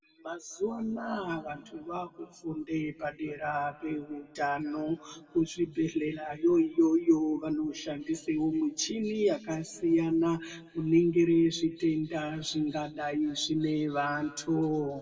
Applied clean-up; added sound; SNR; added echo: none; none; none; reverberation time 2.0 s.